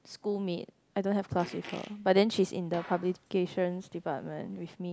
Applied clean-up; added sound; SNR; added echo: none; Fart; 20 dB; none.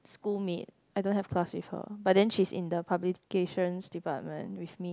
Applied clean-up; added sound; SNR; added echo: none; none; none; none.